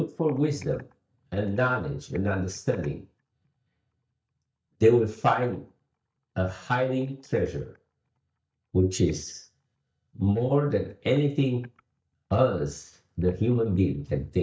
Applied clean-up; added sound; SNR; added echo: neural mask model DeepFilterNet 3.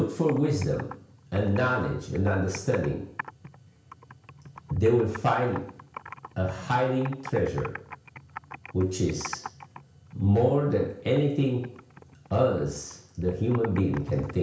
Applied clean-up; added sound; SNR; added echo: none; Computer keyboard; 17 dB; reverberation time 0.5 s.